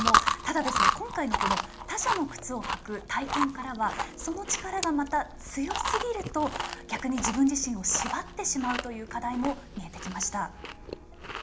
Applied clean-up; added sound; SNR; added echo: none; Chewing, mastication; 1 dB; reverberation time 0.4 s.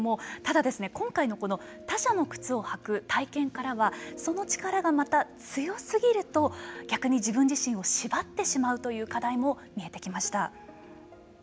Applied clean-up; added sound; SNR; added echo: none; none; none; none.